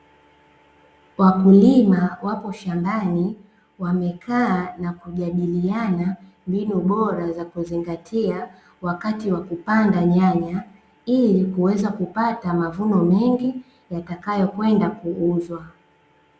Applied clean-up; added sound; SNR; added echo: none; none; none; none.